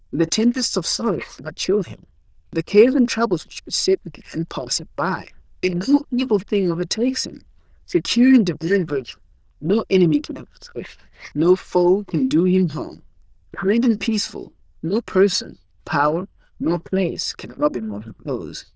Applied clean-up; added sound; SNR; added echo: neural diffusion model UNIVERSE++.